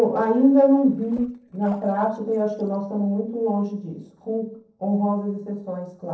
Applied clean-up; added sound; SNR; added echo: neural separator model SepFormer DNS4.